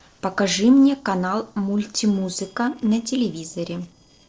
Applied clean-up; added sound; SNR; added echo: neural separator model SepFormer DNS4.